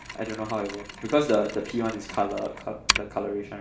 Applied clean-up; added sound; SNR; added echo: none; Mechanisms; 6 dB; reverberation time 0.5 s.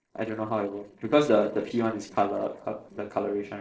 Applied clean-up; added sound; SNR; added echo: neural separator model SepFormer DNS4.